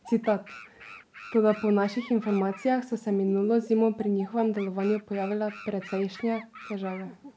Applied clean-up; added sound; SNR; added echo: none; Animal; 19 dB; none.